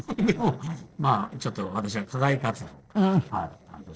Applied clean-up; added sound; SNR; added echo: neural separator model SepFormer DNS4.